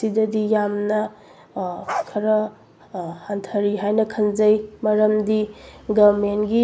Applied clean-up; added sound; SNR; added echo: none; Bark; 10 dB; none.